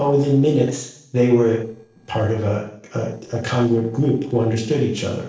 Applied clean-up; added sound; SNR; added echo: neural separator model SepFormer DNS4.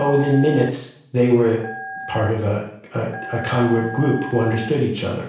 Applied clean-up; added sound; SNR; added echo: none; Telephone; 14 dB; reverberation time 0.7 s.